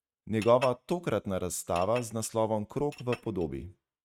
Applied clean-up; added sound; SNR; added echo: neural mask model RNNoise.